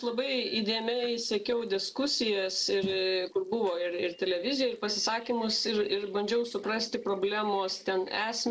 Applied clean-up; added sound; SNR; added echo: neural separator model SepFormer DNS4.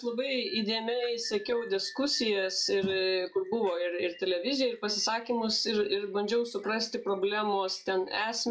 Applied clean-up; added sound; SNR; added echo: classical method log-MMSE.